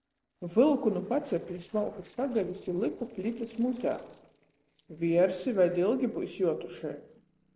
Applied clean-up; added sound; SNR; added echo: neural separator model SepFormer DNS4.